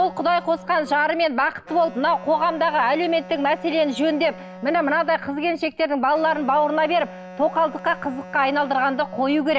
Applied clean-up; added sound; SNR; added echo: none; Wind instrument, woodwind instrument; 17 dB; none.